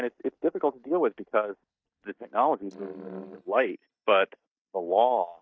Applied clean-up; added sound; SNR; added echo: neural mask model DeepFilterNet 3.